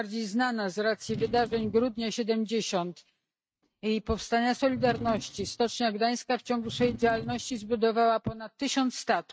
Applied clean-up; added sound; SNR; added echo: neural mask model RNNoise.